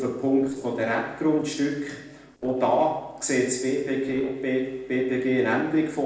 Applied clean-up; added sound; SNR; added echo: neural separator model SepFormer DNS4.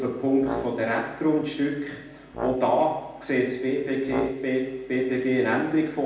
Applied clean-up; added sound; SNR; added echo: none; Brass instrument; 14 dB; reverberation time 0.8 s.